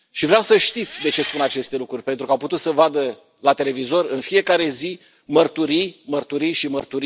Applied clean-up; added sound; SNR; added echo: none; Engine; 12 dB; none.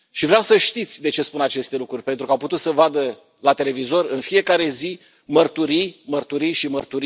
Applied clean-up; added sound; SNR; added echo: none; none; none; none.